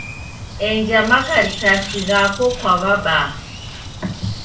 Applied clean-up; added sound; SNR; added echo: none; Bird; 11 dB; reverberation time 0.3 s.